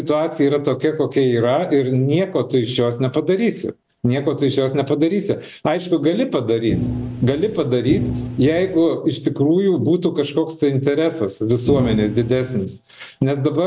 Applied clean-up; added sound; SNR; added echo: none; Thump, thud; 6 dB; none.